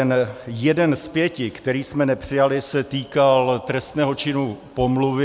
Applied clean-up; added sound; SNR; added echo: none; none; none; none.